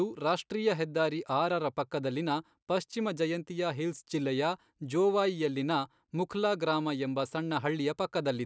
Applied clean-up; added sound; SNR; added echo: none; none; none; none.